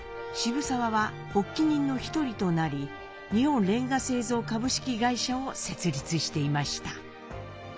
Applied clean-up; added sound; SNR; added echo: none; none; none; none.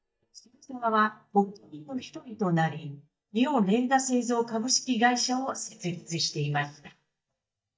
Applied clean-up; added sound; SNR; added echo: neural mask model DeepFilterNet 3.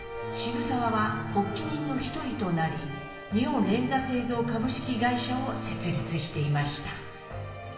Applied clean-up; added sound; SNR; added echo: none; Bowed string instrument; 9 dB; reverberation time 1.2 s.